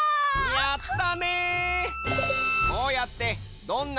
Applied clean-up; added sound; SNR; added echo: none; Bowed string instrument; 7 dB; none.